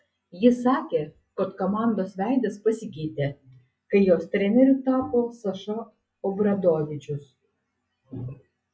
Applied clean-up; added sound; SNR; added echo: classical method log-MMSE.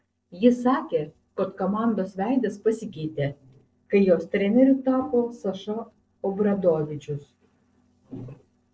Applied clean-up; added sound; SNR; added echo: neural separator model SepFormer DNS4.